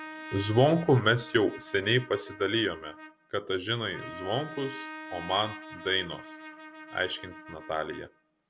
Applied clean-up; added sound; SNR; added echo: none; Trumpet; 14 dB; none.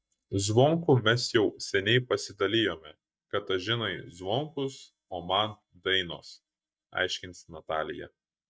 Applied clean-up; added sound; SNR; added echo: neural mask model DeepFilterNet 3.